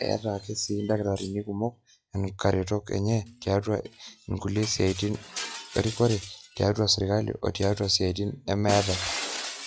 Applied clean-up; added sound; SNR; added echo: classical method log-MMSE.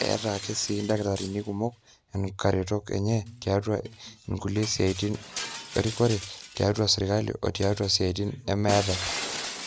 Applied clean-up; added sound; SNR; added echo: none; Shatter; 12 dB; none.